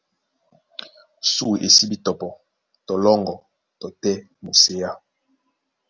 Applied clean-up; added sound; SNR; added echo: none; none; none; none.